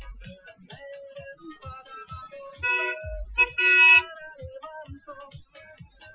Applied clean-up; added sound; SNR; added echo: classical method Wiener filter.